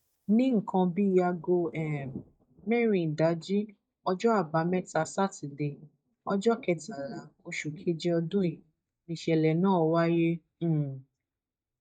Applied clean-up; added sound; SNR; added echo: neural mask model DeepFilterNet 3.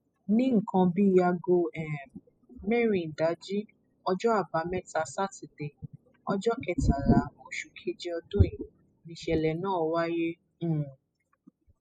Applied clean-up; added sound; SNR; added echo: classical method spectral subtraction.